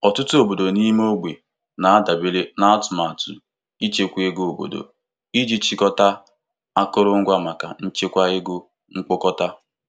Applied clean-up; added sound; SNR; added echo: none; none; none; none.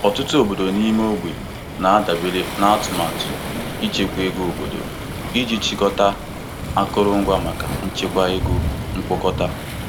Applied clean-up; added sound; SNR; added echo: none; Thunder / Rain + Waves, surf; 6 dB; none.